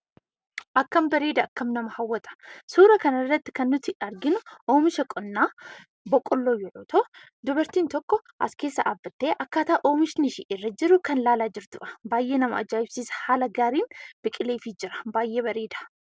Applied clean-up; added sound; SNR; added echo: none; none; none; none.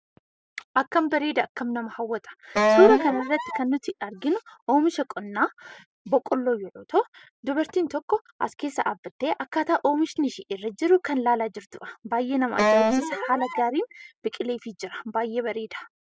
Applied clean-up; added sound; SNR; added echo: classical method spectral subtraction.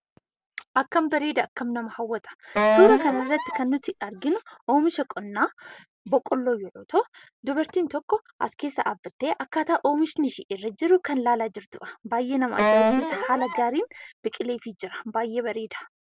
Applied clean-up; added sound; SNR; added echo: none; Wind instrument, woodwind instrument; -2 dB; none.